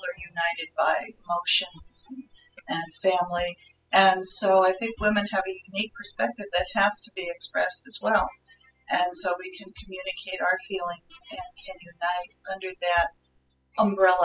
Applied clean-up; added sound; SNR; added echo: classical method spectral subtraction.